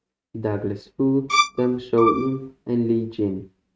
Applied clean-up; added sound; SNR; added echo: neural mask model RNNoise.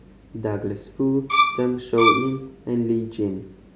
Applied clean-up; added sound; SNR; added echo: none; Bowed string instrument; -3 dB; none.